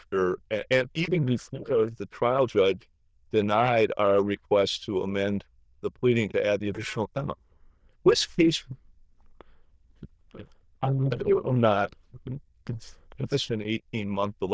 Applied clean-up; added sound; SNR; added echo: neural diffusion model UNIVERSE++.